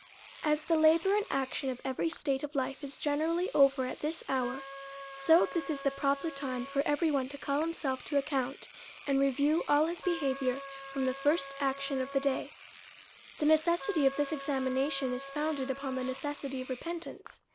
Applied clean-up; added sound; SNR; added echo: none; Engine / Domestic sounds, home sounds + Trumpet; 14 dB; none.